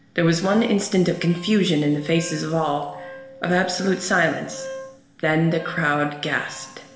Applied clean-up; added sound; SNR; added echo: none; Wind instrument, woodwind instrument; 19 dB; reverberation time 1.0 s.